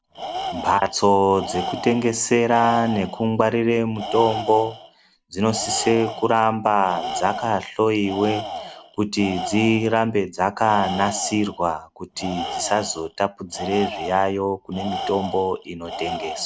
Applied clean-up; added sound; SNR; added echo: none; Tools; 10 dB; none.